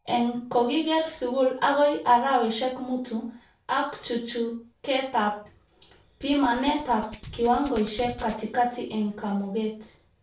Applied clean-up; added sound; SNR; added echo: none; Hands; 20 dB; reverberation time 0.4 s.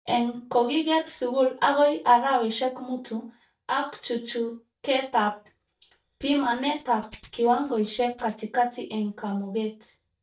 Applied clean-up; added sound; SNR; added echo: neural mask model DeepFilterNet 3.